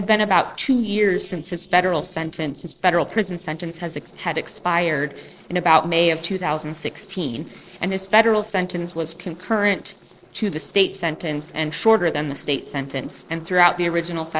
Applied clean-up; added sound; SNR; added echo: neural separator model SepFormer DNS4.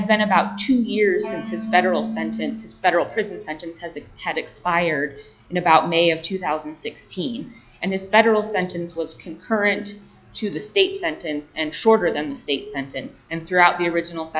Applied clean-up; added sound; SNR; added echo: classical method log-MMSE.